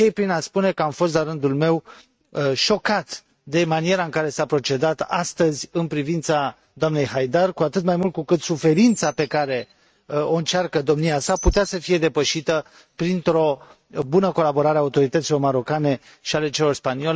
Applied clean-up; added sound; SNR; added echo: neural mask model RNNoise.